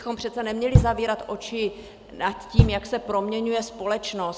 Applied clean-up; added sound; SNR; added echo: none; Knock; -4 dB; none.